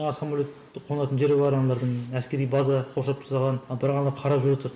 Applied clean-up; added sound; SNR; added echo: none; none; none; none.